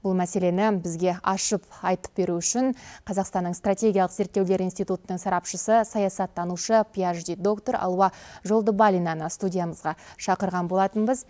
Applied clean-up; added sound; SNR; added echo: none; none; none; none.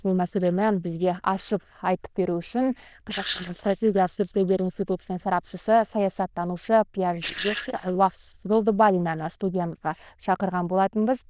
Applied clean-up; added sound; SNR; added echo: neural diffusion model UNIVERSE++.